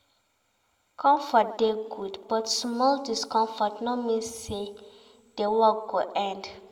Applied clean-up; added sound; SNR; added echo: none; none; none; reverberation time 1.2 s.